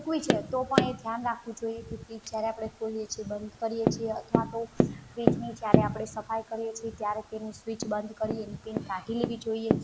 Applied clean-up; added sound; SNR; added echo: none; Tap; -2 dB; none.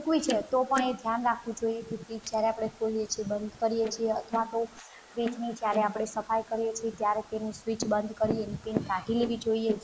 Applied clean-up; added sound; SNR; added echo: neural mask model Resemble Enhance denoiser.